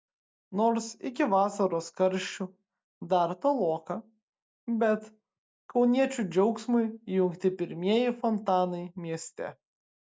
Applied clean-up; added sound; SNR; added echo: none; none; none; none.